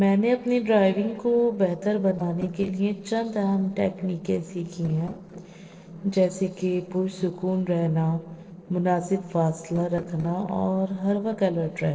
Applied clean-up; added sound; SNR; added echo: neural separator model SepFormer DNS4.